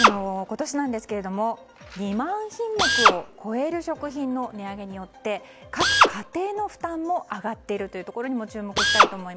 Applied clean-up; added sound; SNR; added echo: none; Drill; -3 dB; none.